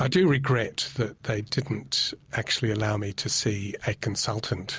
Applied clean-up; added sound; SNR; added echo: none; none; none; none.